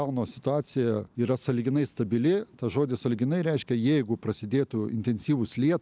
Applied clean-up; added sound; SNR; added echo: none; none; none; none.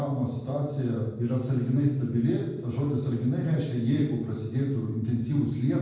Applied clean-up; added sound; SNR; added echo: none; none; none; reverberation time 1.2 s.